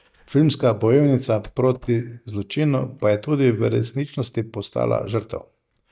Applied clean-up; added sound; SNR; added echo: neural mask model DeepFilterNet 3.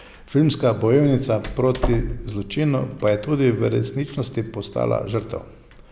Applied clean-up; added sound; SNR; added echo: none; Door; 12 dB; none.